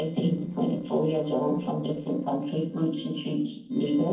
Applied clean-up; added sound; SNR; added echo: neural separator model SepFormer DNS4.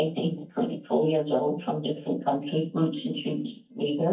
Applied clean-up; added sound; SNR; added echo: neural mask model DeepFilterNet 3.